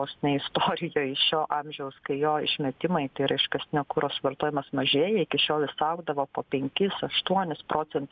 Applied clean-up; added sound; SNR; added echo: none; none; none; none.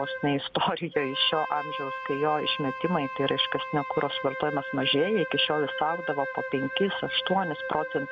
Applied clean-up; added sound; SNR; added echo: none; Wind instrument, woodwind instrument; 7 dB; none.